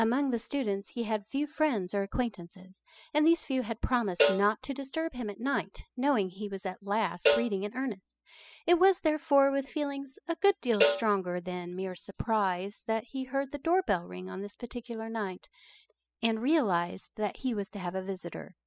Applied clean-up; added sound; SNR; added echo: classical method spectral subtraction.